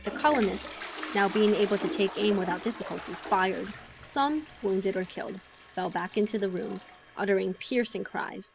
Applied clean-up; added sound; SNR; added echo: none; Toilet flush; 12 dB; none.